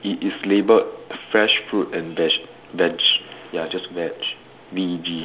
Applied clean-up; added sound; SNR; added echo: none; none; none; none.